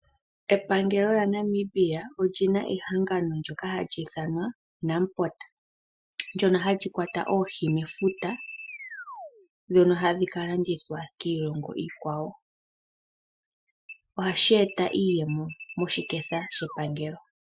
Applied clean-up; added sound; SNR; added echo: classical method Wiener filter.